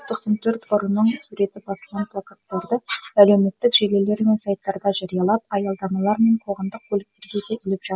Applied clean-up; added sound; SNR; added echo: none; none; none; none.